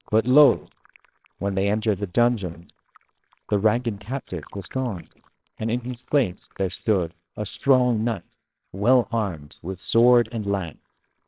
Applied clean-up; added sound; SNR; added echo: neural separator model SepFormer WHAMR!.